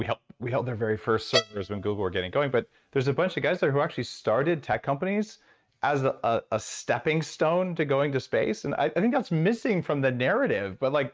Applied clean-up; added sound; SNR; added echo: neural mask model RNNoise.